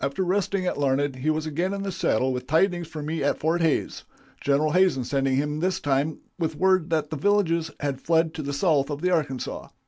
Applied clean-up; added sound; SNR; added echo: none; none; none; none.